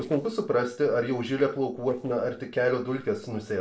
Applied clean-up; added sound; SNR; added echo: neural separator model SepFormer DNS4.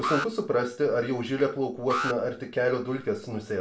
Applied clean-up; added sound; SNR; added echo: none; Alarm; 8 dB; reverberation time 0.3 s.